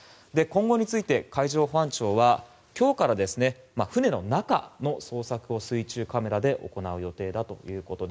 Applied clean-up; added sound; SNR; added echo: none; none; none; none.